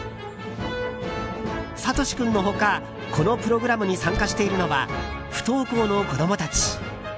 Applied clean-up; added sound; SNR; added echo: none; Squeak / Slam; 16 dB; none.